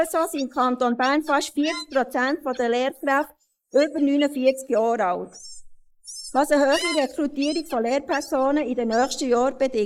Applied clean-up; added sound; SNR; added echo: neural mask model Resemble Enhance denoiser.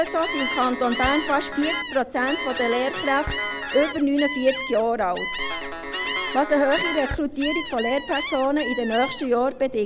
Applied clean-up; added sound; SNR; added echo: none; Gull, seagull + Guitar; 6 dB; none.